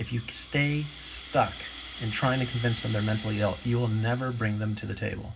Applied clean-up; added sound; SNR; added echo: none; Rattle (instrument); -4 dB; reverberation time 0.4 s.